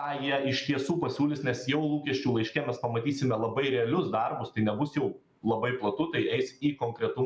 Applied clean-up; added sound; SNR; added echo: none; none; none; none.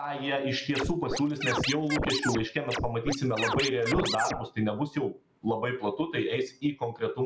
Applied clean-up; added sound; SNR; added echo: none; Scratching (performance technique); 2 dB; none.